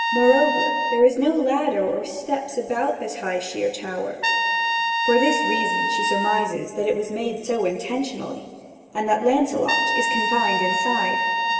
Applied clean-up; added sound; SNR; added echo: none; Trumpet; 2 dB; reverberation time 2.3 s.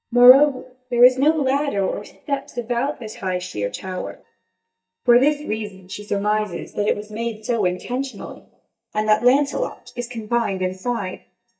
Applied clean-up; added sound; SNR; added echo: neural mask model DeepFilterNet 3.